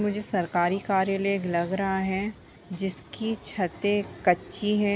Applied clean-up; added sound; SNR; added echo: none; none; none; none.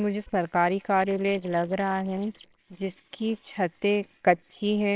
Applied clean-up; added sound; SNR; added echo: neural separator model SepFormer WHAMR!.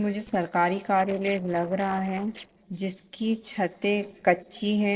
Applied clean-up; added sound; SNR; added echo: neural separator model SepFormer DNS4.